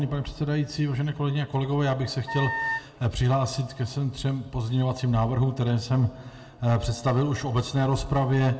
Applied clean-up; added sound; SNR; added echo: none; Wind instrument, woodwind instrument; 6 dB; reverberation time 0.7 s.